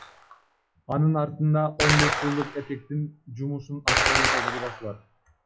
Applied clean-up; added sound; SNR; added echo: classical method log-MMSE.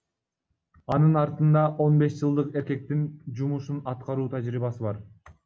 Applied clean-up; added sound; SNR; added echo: none; none; none; none.